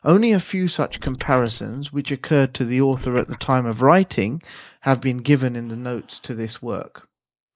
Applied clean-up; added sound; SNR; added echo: neural mask model Resemble Enhance denoiser.